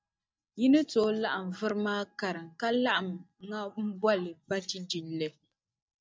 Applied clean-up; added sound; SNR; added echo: neural mask model DeepFilterNet 3.